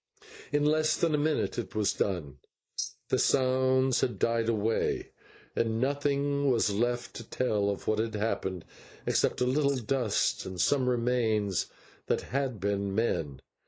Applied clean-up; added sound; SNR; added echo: neural mask model Resemble Enhance denoiser.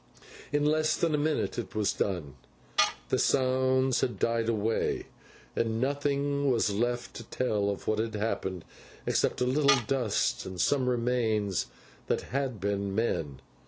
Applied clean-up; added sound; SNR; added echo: none; Tools; 10 dB; none.